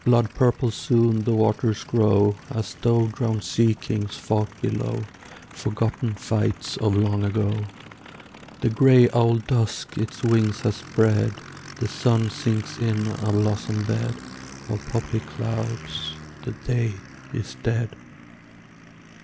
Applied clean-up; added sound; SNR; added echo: none; Aircraft; 18 dB; none.